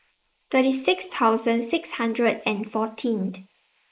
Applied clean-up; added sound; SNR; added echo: neural mask model Resemble Enhance denoiser.